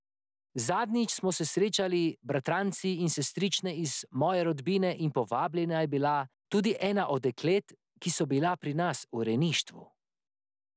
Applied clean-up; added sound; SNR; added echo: none; none; none; none.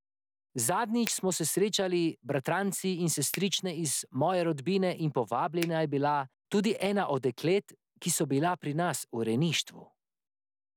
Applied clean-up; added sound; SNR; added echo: none; Finger snapping; 12 dB; none.